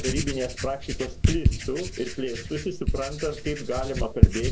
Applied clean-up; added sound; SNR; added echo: none; Writing; -5 dB; none.